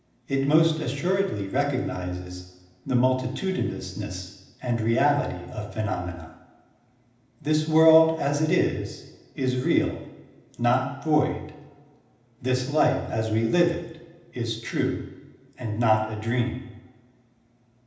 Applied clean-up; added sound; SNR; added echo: none; none; none; reverberation time 0.9 s.